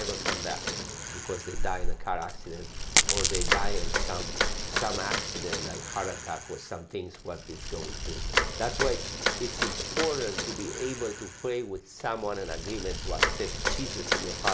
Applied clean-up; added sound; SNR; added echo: none; Bicycle + Coin (dropping); -5 dB; none.